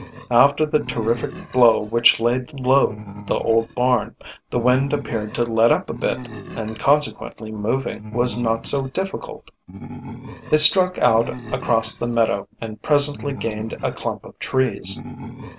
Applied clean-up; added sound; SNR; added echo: none; Animal; 15 dB; none.